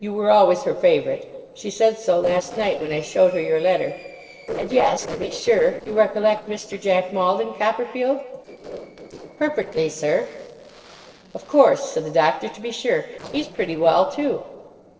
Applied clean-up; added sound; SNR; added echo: neural separator model SepFormer DNS4.